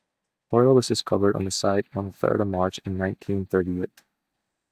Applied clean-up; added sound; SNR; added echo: neural mask model DeepFilterNet 3.